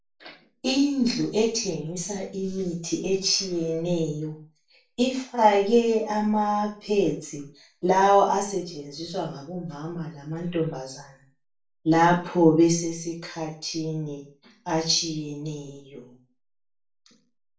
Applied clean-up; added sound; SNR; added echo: none; none; none; reverberation time 0.3 s.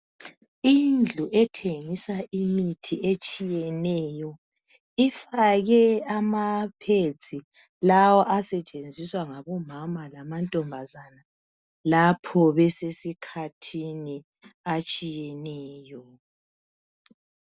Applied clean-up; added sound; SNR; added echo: none; none; none; none.